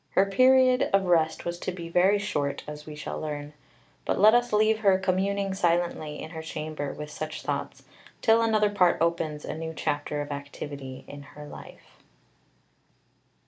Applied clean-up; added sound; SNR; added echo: none; none; none; none.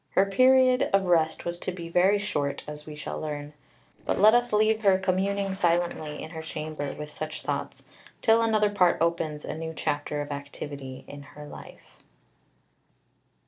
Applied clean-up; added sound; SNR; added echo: neural separator model SepFormer DNS4.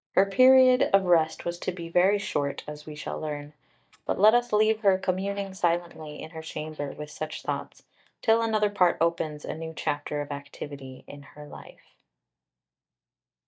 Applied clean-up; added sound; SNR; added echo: neural mask model DeepFilterNet 3.